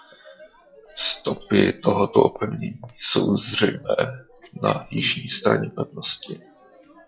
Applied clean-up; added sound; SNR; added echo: classical method log-MMSE.